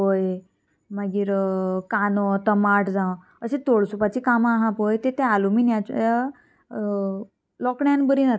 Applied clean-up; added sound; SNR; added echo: none; none; none; none.